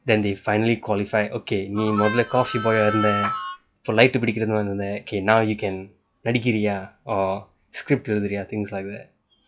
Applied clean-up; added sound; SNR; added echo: classical method log-MMSE.